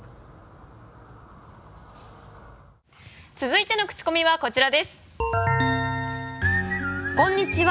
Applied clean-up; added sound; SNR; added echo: none; none; none; none.